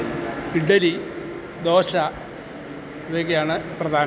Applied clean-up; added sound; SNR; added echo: none; none; none; none.